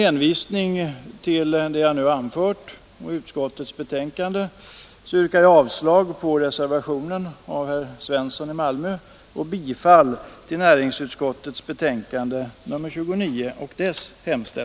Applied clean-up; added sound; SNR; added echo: none; none; none; none.